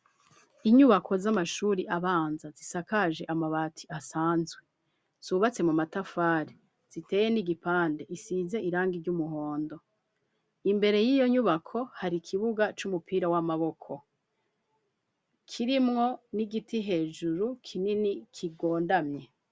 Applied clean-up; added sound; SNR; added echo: none; none; none; none.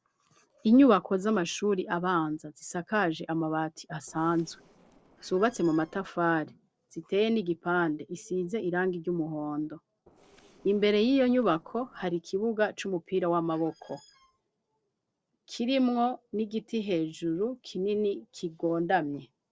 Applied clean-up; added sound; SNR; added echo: neural separator model SepFormer DNS4.